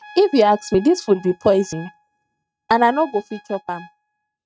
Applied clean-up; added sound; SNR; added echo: neural mask model RNNoise.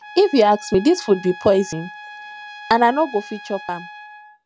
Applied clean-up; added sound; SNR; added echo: none; Trumpet; 17 dB; none.